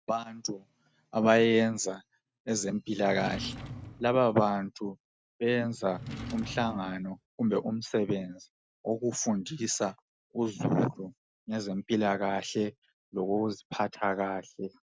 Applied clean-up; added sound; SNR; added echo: none; Drawer open or close; 12 dB; none.